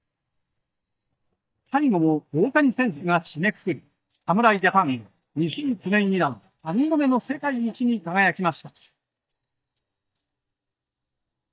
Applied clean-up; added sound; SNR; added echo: neural mask model DeepFilterNet 3.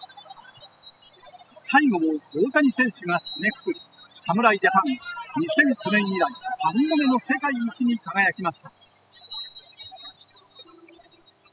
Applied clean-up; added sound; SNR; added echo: classical method spectral subtraction.